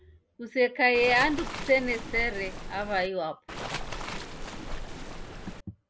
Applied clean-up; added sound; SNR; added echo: none; Waves, surf; 7 dB; none.